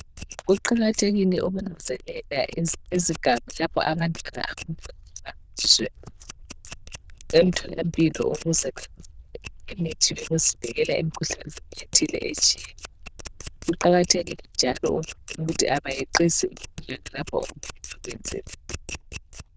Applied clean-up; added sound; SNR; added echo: neural diffusion model UNIVERSE++.